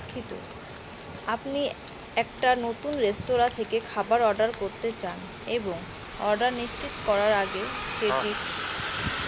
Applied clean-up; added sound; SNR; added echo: none; Bus; 8 dB; none.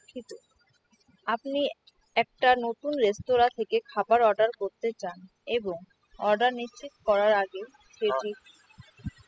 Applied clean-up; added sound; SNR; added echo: classical method spectral subtraction.